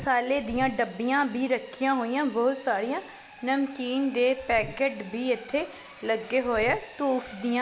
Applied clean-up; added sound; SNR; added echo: none; Buzz; 14 dB; none.